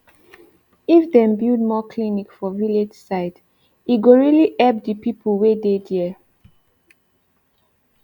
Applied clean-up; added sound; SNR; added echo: none; none; none; none.